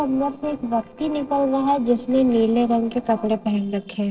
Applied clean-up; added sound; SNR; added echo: neural separator model SepFormer DNS4.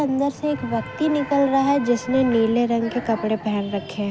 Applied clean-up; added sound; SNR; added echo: none; none; none; none.